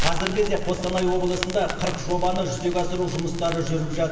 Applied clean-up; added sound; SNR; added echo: none; Crackle; 3 dB; reverberation time 1.3 s.